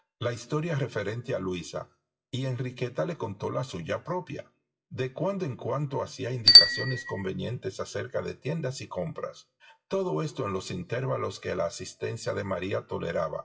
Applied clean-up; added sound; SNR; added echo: classical method WPE with log-MMSE.